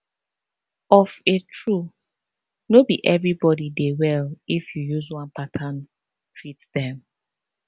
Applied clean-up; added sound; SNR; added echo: none; none; none; none.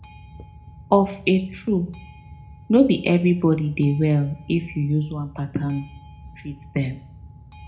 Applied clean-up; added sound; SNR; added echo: none; Boat, Water vehicle; 20 dB; reverberation time 0.4 s.